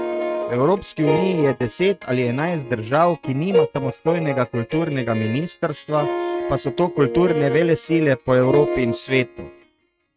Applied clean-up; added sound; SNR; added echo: neural mask model RNNoise.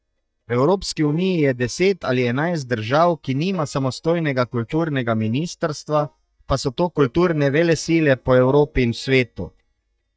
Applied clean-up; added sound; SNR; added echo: neural mask model DeepFilterNet 3.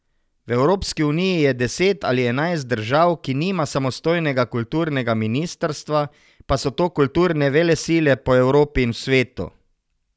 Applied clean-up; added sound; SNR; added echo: none; none; none; none.